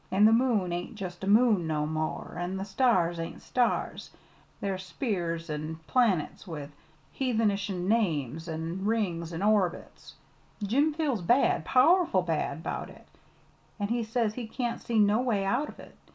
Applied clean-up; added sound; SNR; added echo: none; none; none; none.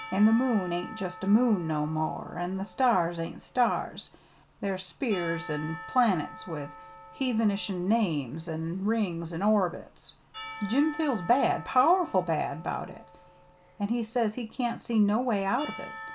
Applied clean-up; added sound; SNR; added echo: none; Church bell / Percussion; 17 dB; none.